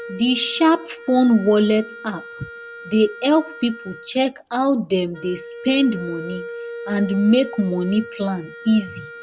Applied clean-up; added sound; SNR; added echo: none; Wind instrument, woodwind instrument; 15 dB; none.